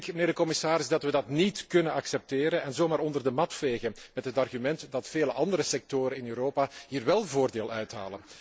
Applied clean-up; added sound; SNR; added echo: none; none; none; none.